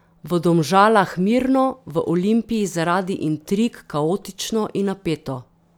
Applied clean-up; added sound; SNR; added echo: none; none; none; none.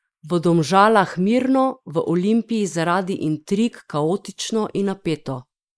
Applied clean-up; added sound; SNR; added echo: neural mask model Resemble Enhance denoiser.